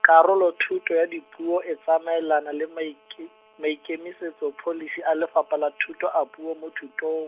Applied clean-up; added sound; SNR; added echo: none; none; none; none.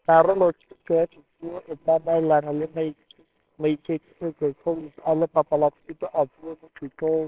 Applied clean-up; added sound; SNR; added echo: neural separator model SepFormer WHAMR!.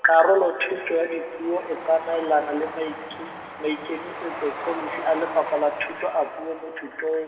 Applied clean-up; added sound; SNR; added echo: none; Train; 12 dB; reverberation time 2.2 s.